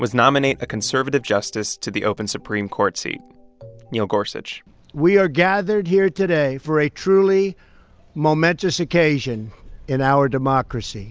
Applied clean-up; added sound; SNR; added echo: none; none; none; none.